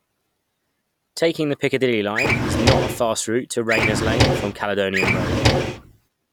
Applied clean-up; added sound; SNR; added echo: none; Drawer open or close; -3 dB; none.